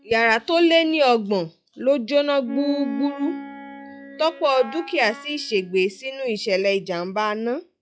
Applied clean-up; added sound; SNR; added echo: classical method log-MMSE.